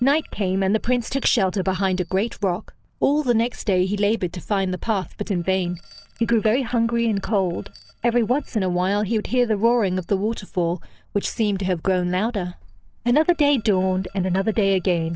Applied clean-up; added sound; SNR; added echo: neural separator model SepFormer DNS4.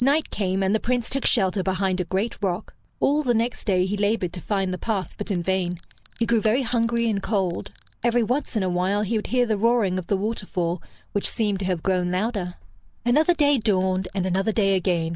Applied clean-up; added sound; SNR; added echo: none; Bell; 3 dB; none.